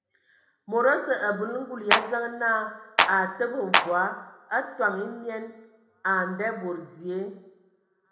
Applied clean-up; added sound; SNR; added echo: none; Clapping; -4 dB; reverberation time 0.8 s.